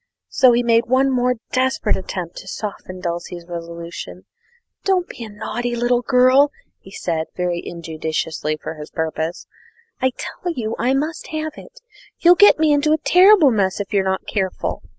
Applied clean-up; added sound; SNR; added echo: none; none; none; none.